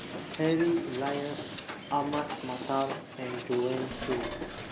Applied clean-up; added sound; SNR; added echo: none; Hiss + Sink (filling or washing); 6 dB; none.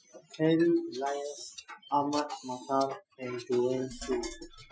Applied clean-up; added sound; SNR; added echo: classical method Wiener filter.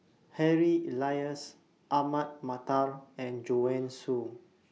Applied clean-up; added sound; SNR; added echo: none; none; none; none.